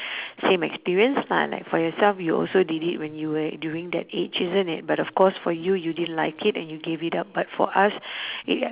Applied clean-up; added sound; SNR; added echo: none; none; none; none.